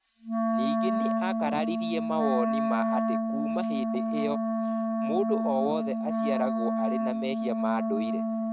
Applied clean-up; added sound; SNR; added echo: neural mask model RNNoise.